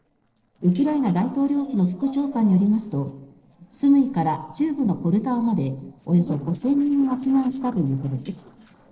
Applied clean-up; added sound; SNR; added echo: neural separator model SepFormer DNS4.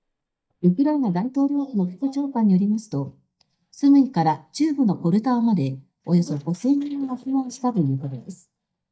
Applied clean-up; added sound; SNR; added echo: neural mask model DeepFilterNet 3.